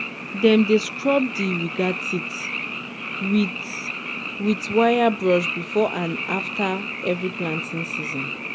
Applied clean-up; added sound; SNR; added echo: none; Frog; 6 dB; none.